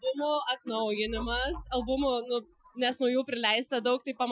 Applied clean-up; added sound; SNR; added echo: classical method Wiener filter.